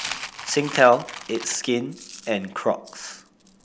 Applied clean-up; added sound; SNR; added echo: none; Coin (dropping); 13 dB; none.